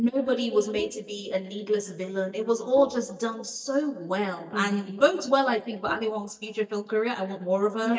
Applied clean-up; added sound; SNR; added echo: neural mask model DeepFilterNet 3.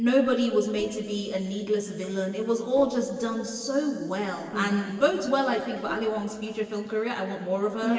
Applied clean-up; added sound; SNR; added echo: neural separator model SepFormer DNS4.